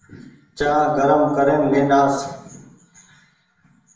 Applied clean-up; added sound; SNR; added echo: none; none; none; reverberation time 0.8 s.